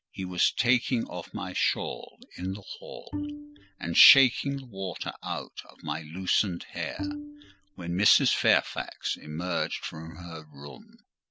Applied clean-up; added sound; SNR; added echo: none; Bowed string instrument; 8 dB; none.